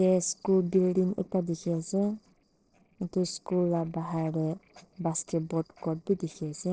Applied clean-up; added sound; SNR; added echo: neural separator model SepFormer DNS4.